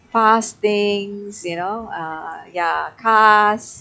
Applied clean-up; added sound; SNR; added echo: classical method log-MMSE.